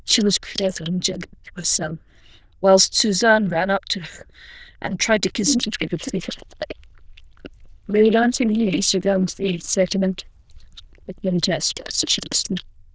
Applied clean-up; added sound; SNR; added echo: neural diffusion model UNIVERSE++.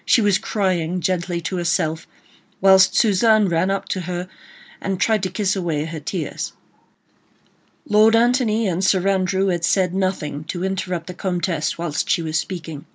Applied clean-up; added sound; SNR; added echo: none; none; none; none.